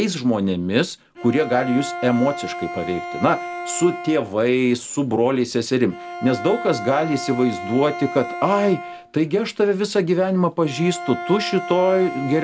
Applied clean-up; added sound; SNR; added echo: none; Bowed string instrument; 11 dB; none.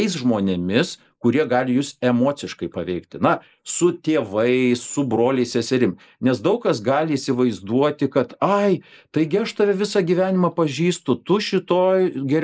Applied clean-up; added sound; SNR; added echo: neural mask model Resemble Enhance denoiser.